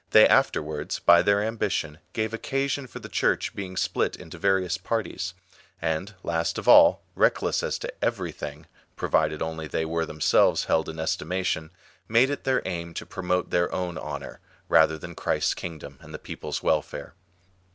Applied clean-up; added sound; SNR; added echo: none; none; none; none.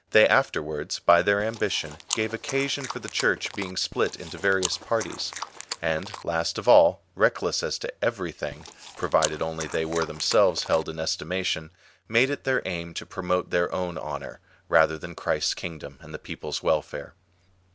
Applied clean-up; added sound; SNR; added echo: none; Chewing, mastication; 11 dB; none.